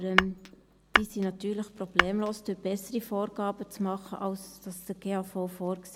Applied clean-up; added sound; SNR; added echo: none; Tap / Glass; -4 dB; none.